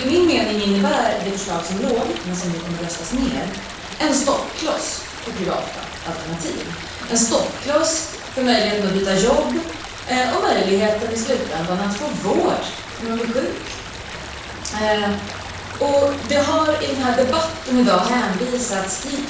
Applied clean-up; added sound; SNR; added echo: none; Stream; 11 dB; reverberation time 0.7 s.